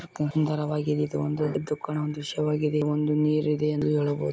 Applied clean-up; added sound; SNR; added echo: none; none; none; none.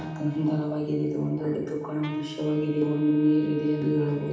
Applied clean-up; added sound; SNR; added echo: none; Wind instrument, woodwind instrument; 17 dB; reverberation time 0.8 s.